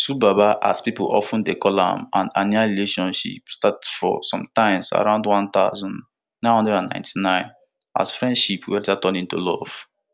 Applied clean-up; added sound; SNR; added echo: none; none; none; none.